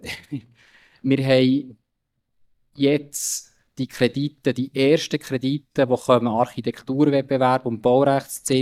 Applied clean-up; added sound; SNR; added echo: neural mask model DeepFilterNet 3.